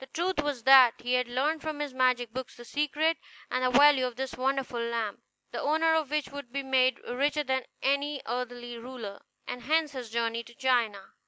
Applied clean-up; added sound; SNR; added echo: none; none; none; none.